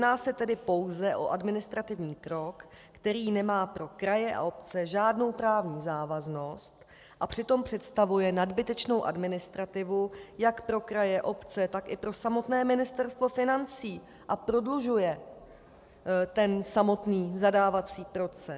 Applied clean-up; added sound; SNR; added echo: none; none; none; none.